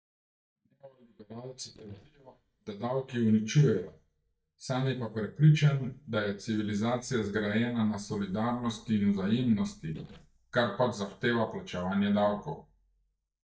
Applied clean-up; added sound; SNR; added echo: neural mask model DeepFilterNet 3.